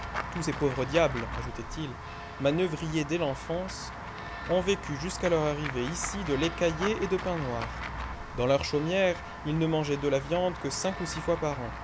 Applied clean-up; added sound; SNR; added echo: none; Walk, footsteps / Run / Bell; 8 dB; none.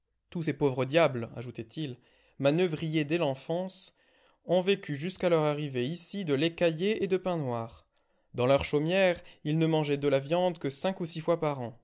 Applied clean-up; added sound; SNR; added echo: none; none; none; none.